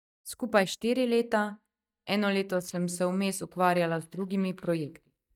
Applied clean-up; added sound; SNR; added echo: neural mask model DeepFilterNet 3.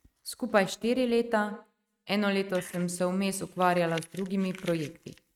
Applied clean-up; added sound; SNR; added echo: neural mask model RNNoise.